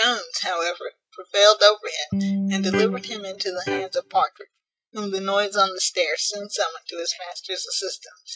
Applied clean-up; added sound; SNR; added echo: neural mask model RNNoise.